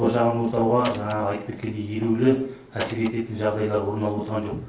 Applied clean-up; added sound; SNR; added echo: none; Door; 10 dB; none.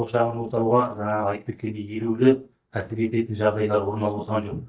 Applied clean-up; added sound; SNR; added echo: neural mask model DeepFilterNet 3.